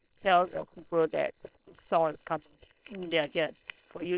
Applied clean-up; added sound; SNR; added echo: neural separator model SepFormer WHAM!.